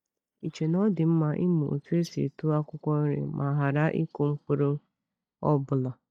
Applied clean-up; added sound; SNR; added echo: neural mask model DeepFilterNet 3.